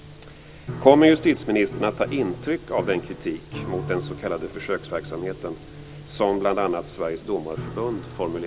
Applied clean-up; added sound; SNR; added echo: none; Piano; 14 dB; none.